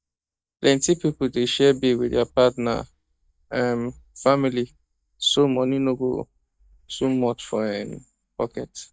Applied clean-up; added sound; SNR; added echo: neural mask model DeepFilterNet 3.